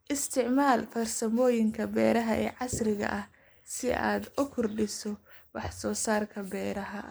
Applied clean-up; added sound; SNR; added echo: neural mask model Resemble Enhance denoiser.